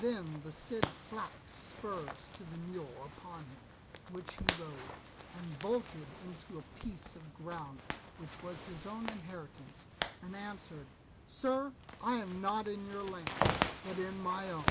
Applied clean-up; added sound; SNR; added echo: none; Zipper (clothing); 0 dB; none.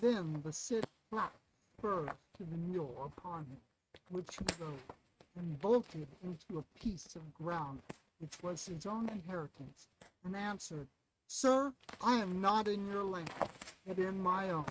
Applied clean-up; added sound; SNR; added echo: neural mask model RNNoise.